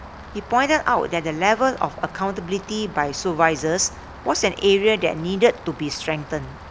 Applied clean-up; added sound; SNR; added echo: none; Rain; 17 dB; none.